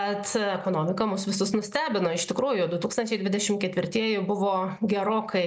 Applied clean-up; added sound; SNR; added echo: none; none; none; none.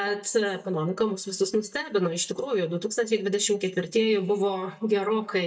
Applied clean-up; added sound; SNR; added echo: neural mask model DeepFilterNet 3.